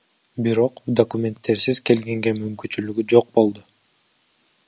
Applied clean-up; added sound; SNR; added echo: none; none; none; none.